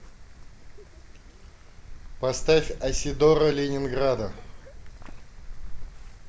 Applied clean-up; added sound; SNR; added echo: none; Wind; 6 dB; none.